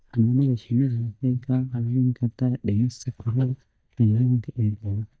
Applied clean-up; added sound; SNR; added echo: neural mask model DeepFilterNet 3.